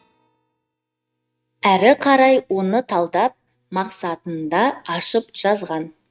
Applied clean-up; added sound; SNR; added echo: neural mask model RNNoise.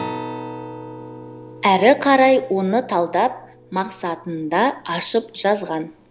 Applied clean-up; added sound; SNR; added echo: none; Acoustic guitar; 16 dB; none.